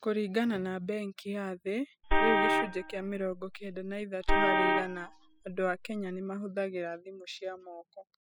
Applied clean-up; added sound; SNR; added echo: classical method spectral subtraction.